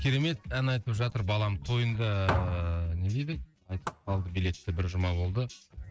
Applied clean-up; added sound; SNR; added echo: neural mask model RNNoise.